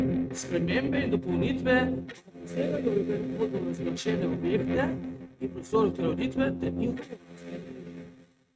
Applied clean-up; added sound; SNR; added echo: neural mask model RNNoise.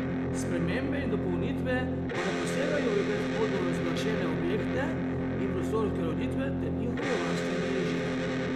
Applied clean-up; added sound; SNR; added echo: none; Electric guitar; -4 dB; none.